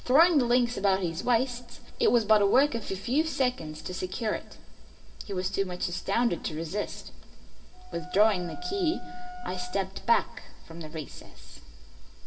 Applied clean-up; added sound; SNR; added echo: none; Wind instrument, woodwind instrument; 16 dB; reverberation time 1.4 s.